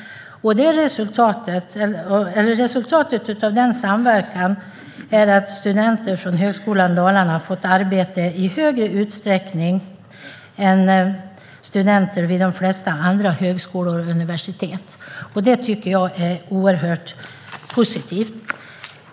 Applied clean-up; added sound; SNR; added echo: none; none; none; none.